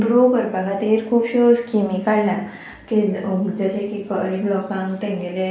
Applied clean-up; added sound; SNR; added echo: none; none; none; none.